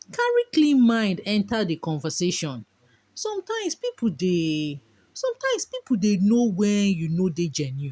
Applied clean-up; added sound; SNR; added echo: none; none; none; none.